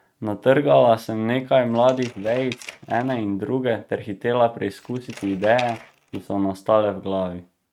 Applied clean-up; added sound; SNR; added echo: neural mask model RNNoise.